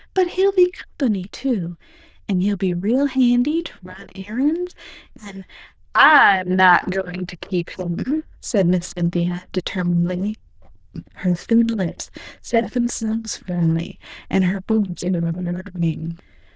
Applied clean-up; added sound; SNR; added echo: neural diffusion model UNIVERSE++.